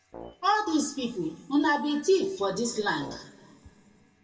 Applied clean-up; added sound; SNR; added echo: none; Brass instrument; 20 dB; reverberation time 2.1 s.